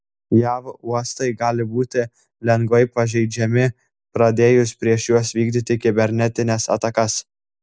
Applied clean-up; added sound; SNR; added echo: none; none; none; none.